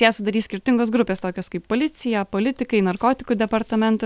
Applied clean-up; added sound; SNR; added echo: none; none; none; none.